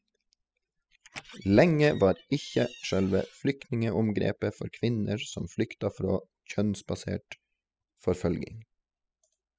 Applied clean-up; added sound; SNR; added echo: classical method spectral subtraction.